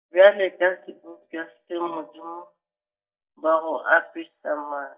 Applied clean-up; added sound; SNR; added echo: neural mask model DeepFilterNet 3.